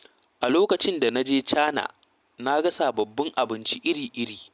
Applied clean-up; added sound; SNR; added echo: none; none; none; none.